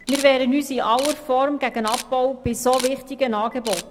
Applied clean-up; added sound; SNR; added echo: none; Camera; 14 dB; none.